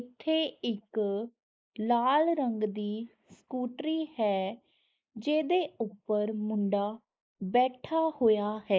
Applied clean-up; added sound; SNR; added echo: neural mask model Resemble Enhance denoiser.